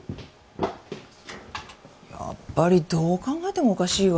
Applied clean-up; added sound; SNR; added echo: none; none; none; none.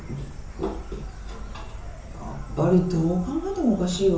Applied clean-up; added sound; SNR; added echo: none; Insect; 10 dB; reverberation time 0.7 s.